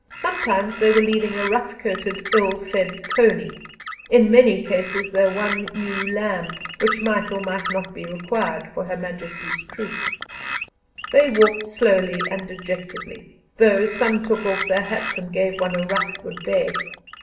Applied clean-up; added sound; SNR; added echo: none; Bird; 9 dB; reverberation time 0.7 s.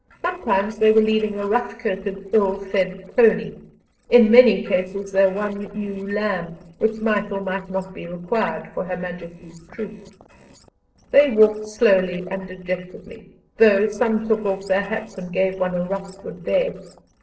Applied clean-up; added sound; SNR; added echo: neural separator model SepFormer DNS4.